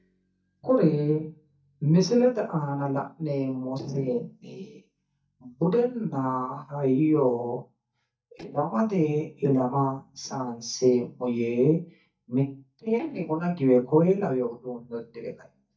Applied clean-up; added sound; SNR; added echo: neural mask model DeepFilterNet 3.